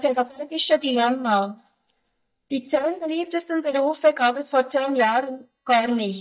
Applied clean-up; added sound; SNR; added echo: neural mask model DeepFilterNet 3.